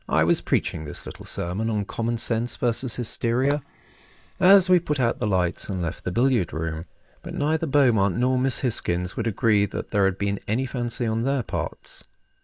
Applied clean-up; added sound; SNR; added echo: neural mask model Resemble Enhance denoiser.